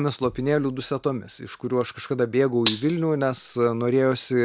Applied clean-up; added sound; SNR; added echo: none; Gunshot, gunfire; 9 dB; none.